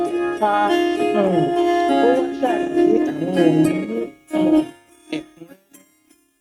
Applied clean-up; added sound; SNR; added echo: neural mask model RNNoise.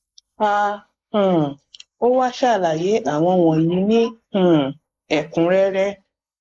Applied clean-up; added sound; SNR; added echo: neural mask model Resemble Enhance denoiser.